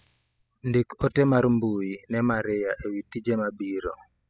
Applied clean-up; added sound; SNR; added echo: classical method spectral subtraction.